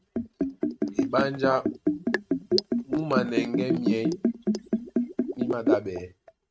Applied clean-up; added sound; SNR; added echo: neural mask model RNNoise.